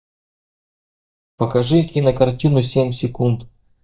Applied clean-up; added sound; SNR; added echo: neural mask model DeepFilterNet 3.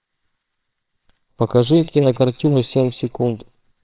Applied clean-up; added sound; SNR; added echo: neural separator model SepFormer WHAMR!.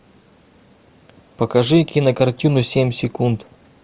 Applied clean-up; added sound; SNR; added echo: none; none; none; none.